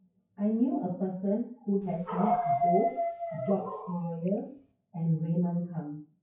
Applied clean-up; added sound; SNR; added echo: classical method WPE with log-MMSE.